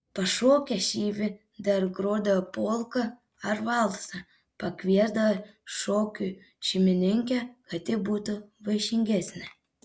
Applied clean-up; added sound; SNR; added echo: none; none; none; none.